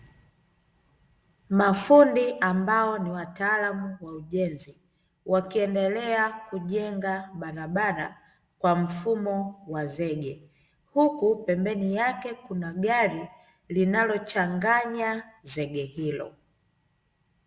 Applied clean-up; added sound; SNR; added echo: none; none; none; none.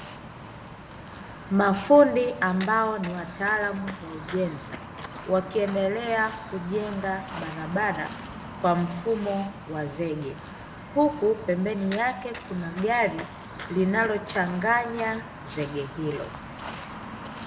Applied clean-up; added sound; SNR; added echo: none; Walk, footsteps; 13 dB; none.